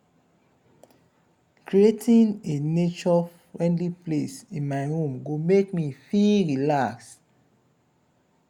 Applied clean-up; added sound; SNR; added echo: none; none; none; none.